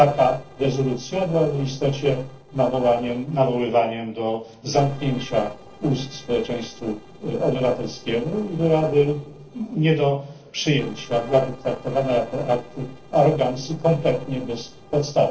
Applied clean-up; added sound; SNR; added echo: neural separator model SepFormer DNS4.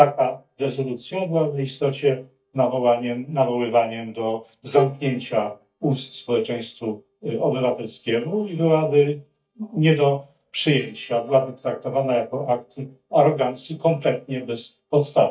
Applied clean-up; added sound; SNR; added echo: neural mask model DeepFilterNet 3.